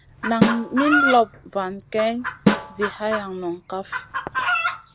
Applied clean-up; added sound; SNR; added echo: none; Snare drum + Chicken, rooster; 0 dB; none.